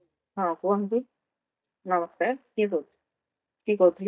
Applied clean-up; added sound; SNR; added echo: neural mask model DeepFilterNet 3.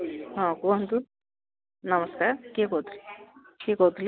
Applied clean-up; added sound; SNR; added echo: none; none; none; none.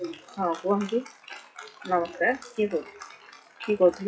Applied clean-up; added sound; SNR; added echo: classical method WPE with log-MMSE.